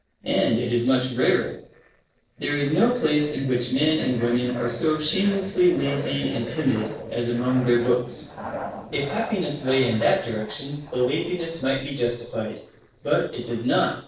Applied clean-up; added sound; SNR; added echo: neural separator model SepFormer DNS4.